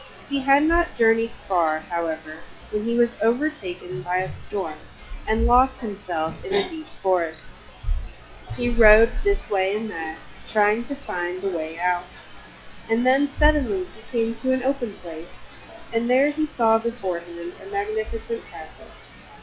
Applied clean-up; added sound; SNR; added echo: classical method log-MMSE.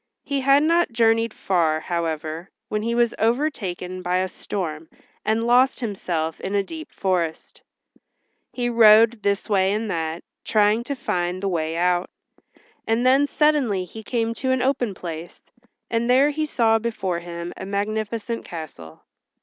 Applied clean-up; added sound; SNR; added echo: none; none; none; none.